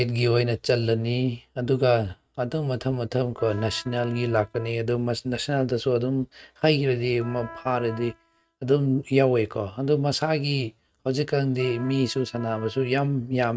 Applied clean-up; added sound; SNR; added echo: neural mask model RNNoise.